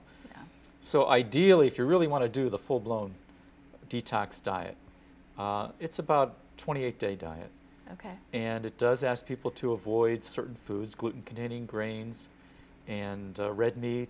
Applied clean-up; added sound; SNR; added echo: none; none; none; none.